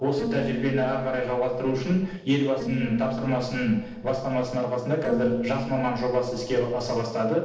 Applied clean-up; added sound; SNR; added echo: neural separator model SepFormer DNS4.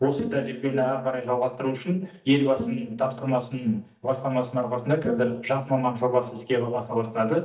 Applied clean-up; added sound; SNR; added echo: neural mask model DeepFilterNet 3.